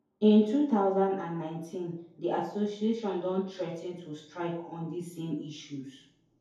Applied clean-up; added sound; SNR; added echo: none; none; none; reverberation time 2.2 s.